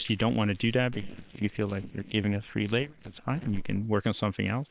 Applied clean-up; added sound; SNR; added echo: neural separator model SepFormer WHAM!.